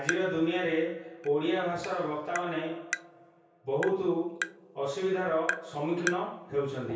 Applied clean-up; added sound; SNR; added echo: none; Tap; 10 dB; reverberation time 0.6 s.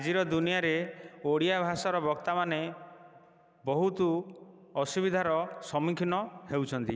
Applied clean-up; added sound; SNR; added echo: none; none; none; none.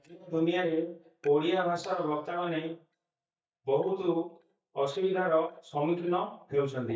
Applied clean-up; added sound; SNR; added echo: neural mask model DeepFilterNet 3.